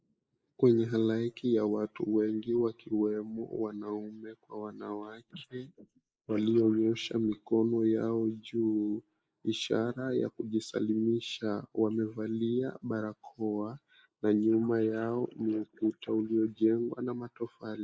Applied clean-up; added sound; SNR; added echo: neural mask model Resemble Enhance denoiser.